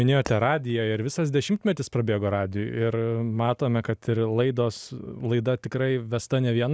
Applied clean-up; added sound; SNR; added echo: none; Shatter; 20 dB; none.